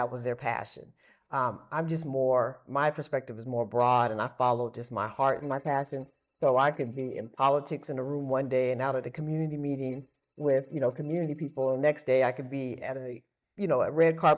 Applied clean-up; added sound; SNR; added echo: neural mask model DeepFilterNet 3.